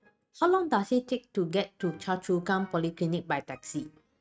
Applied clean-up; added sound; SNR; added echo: neural mask model RNNoise.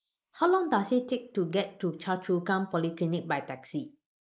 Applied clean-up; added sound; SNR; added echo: neural mask model Resemble Enhance denoiser.